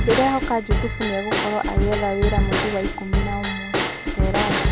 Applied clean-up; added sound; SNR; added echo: none; Bell / Drum / Drum kit; -2 dB; none.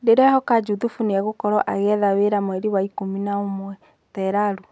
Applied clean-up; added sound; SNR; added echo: none; none; none; none.